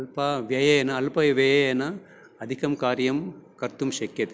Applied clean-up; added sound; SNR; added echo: none; none; none; none.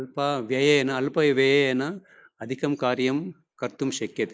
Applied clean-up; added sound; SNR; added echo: neural mask model Resemble Enhance denoiser.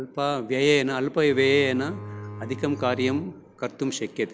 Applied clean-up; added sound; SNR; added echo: none; Bowed string instrument; 13 dB; none.